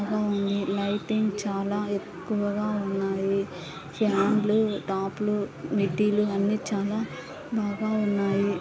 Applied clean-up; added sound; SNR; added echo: none; none; none; none.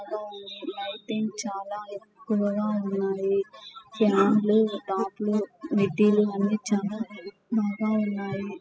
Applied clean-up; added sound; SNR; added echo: classical method spectral subtraction.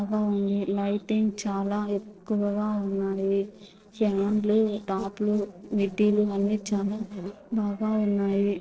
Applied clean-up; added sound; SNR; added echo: neural separator model SepFormer DNS4.